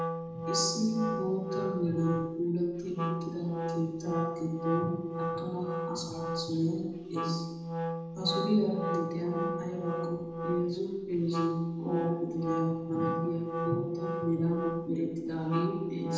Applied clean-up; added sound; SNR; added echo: none; Wind instrument, woodwind instrument; 3 dB; reverberation time 1.1 s.